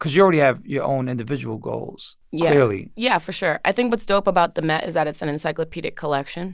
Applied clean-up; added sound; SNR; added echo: none; none; none; none.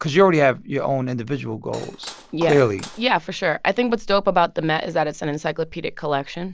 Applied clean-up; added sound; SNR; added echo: none; Cutlery, silverware / Dishes, pots, and pans; 19 dB; none.